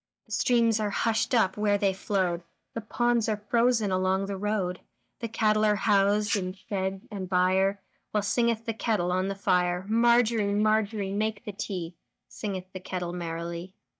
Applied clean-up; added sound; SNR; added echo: neural mask model DeepFilterNet 3.